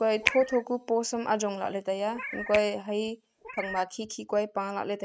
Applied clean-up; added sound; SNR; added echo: neural mask model RNNoise.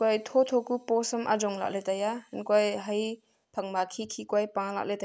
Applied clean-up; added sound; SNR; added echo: none; none; none; none.